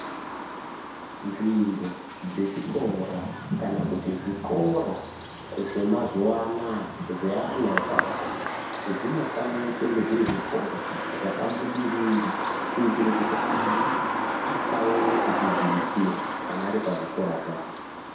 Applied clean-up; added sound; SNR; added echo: none; Bird vocalization, bird call, bird song; 2 dB; reverberation time 0.7 s.